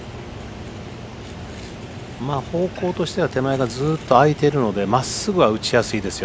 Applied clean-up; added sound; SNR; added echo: none; none; none; none.